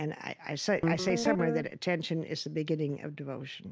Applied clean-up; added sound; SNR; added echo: none; Guitar; 0 dB; none.